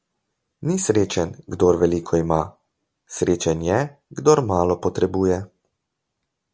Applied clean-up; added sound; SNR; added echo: none; none; none; none.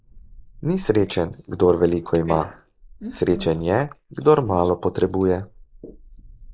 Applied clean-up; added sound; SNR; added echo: neural mask model Resemble Enhance denoiser.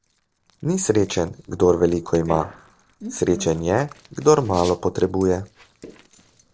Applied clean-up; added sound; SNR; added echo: neural separator model SepFormer DNS4.